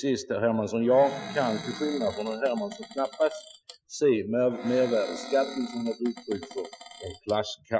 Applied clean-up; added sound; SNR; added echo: classical method Wiener filter.